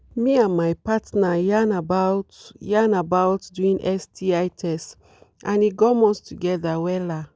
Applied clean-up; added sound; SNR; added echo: none; none; none; none.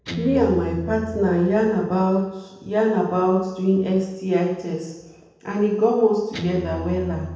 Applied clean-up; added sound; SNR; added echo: none; Guitar; 13 dB; reverberation time 0.9 s.